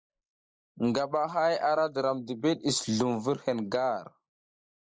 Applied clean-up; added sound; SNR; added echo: neural mask model Resemble Enhance denoiser.